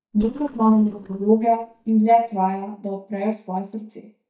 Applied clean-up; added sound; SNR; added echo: neural mask model DeepFilterNet 3.